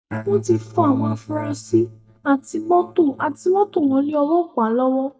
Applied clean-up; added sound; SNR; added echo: neural mask model DeepFilterNet 3.